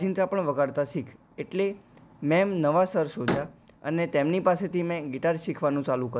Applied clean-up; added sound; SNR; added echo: none; Slam; 12 dB; none.